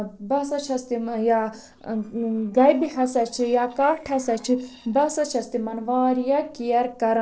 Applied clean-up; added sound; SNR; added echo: neural separator model SepFormer DNS4.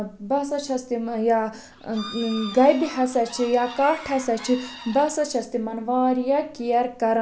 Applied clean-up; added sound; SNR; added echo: none; Bird / Fowl; 16 dB; none.